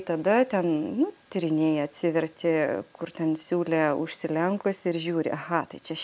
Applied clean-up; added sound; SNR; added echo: none; none; none; none.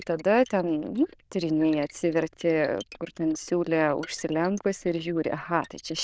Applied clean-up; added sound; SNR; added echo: neural diffusion model UNIVERSE++.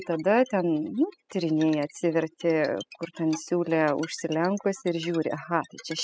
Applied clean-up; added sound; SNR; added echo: classical method spectral subtraction.